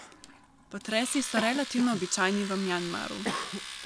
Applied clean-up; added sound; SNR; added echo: none; Cough + Domestic sounds, home sounds; 8 dB; none.